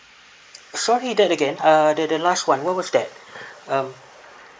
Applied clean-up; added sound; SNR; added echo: neural mask model Resemble Enhance denoiser.